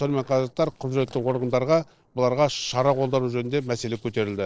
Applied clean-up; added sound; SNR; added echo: neural separator model SepFormer DNS4.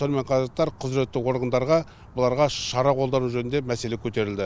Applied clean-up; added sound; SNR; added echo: none; none; none; none.